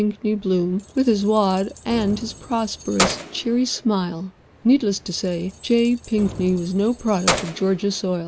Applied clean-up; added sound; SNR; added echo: none; Keys jangling; 10 dB; none.